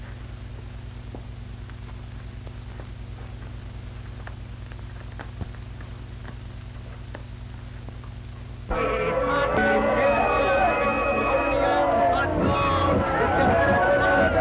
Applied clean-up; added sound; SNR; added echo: none; none; none; none.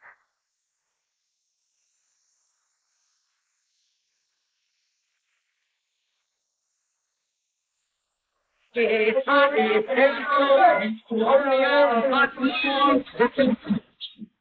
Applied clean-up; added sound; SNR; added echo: neural mask model Resemble Enhance denoiser.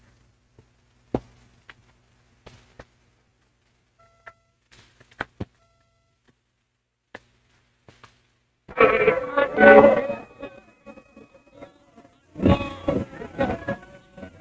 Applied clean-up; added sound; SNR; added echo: neural mask model RNNoise.